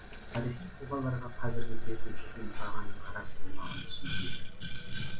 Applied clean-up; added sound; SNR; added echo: none; Boiling; 15 dB; reverberation time 0.2 s.